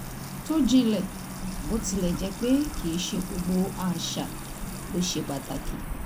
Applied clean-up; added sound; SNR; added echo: none; Gull, seagull / Ocean + Trickle, dribble / Water tap, faucet / Music; 7 dB; none.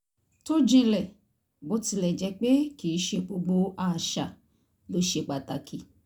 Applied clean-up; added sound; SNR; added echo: none; none; none; none.